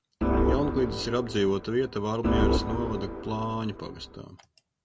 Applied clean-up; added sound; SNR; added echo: none; Organ; -1 dB; none.